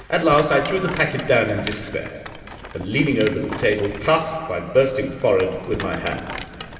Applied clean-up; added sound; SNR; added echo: none; Rattle; 14 dB; reverberation time 2.5 s.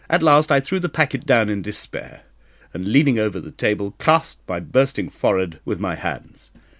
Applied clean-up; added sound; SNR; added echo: none; none; none; none.